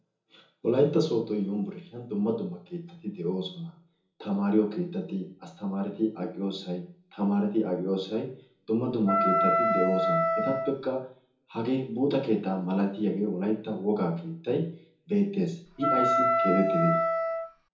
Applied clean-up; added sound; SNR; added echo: none; Wind instrument, woodwind instrument; -3 dB; reverberation time 0.7 s.